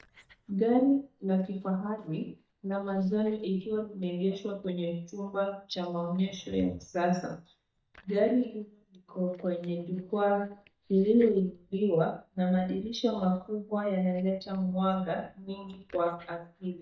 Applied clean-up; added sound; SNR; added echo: neural mask model DeepFilterNet 3.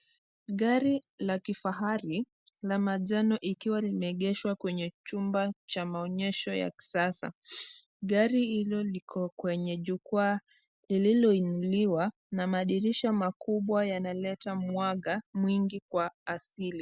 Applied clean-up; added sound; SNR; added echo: none; none; none; none.